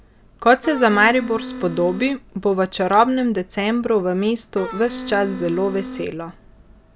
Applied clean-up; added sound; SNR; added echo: none; Wind instrument, woodwind instrument; 11 dB; none.